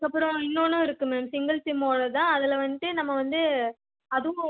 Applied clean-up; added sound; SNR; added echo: none; none; none; none.